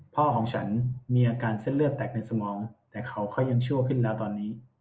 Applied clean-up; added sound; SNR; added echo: none; none; none; none.